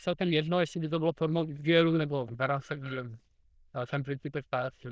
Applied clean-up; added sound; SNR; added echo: neural diffusion model UNIVERSE++.